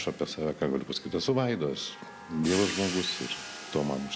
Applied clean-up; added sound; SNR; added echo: none; Cymbal; 11 dB; none.